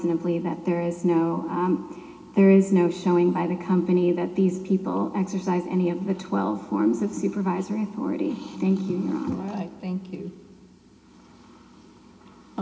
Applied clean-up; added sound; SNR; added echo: none; none; none; reverberation time 0.3 s.